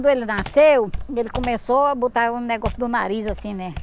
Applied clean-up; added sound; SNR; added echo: none; Computer keyboard; 13 dB; none.